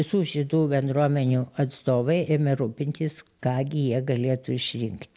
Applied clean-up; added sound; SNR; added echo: none; none; none; none.